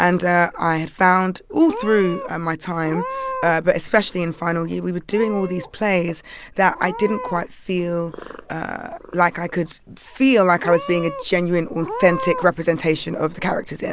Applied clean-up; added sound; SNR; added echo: none; Meow / Purr; 14 dB; none.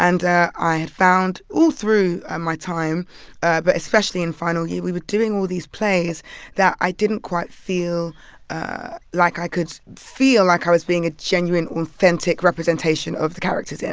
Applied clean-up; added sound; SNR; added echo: none; none; none; none.